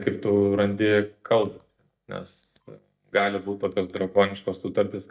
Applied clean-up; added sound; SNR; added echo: neural mask model DeepFilterNet 3.